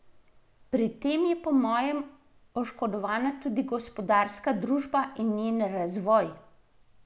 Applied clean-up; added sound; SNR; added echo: none; none; none; none.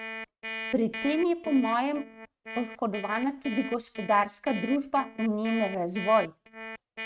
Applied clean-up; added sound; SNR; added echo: neural mask model RNNoise.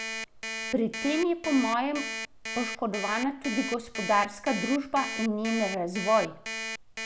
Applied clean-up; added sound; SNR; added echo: none; Alarm; 7 dB; none.